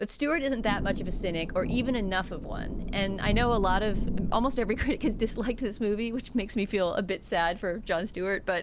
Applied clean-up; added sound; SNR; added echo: none; Thunder / Rain; 4 dB; none.